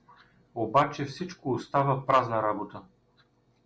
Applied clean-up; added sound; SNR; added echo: none; none; none; none.